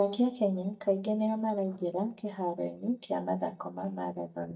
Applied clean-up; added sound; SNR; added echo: neural mask model DeepFilterNet 3.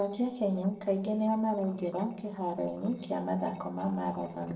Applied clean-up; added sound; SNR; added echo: neural separator model SepFormer DNS4.